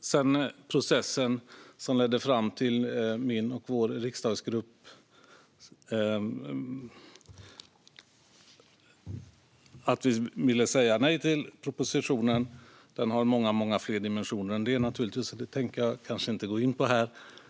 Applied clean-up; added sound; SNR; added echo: none; none; none; none.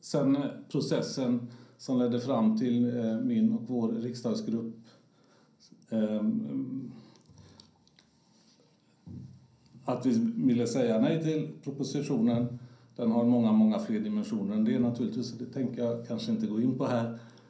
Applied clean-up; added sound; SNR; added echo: none; none; none; reverberation time 0.6 s.